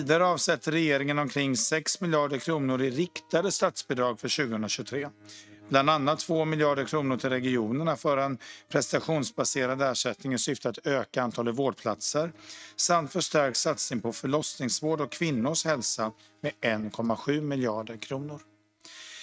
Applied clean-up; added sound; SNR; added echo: neural mask model RNNoise.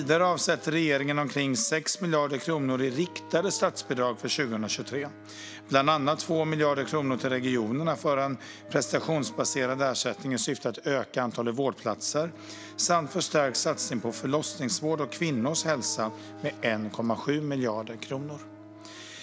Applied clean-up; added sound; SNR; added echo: none; Wind instrument, woodwind instrument + Bowed string instrument; 18 dB; none.